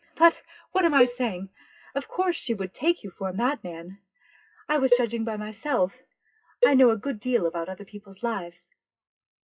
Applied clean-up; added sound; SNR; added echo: classical method WPE with log-MMSE.